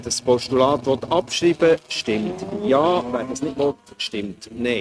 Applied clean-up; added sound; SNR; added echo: neural mask model RNNoise.